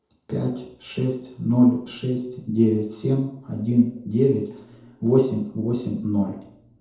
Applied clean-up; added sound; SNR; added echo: none; none; none; reverberation time 0.8 s.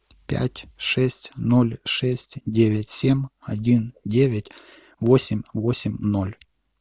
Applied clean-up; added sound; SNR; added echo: none; none; none; none.